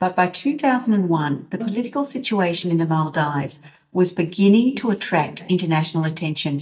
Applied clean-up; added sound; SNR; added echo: neural mask model DeepFilterNet 3.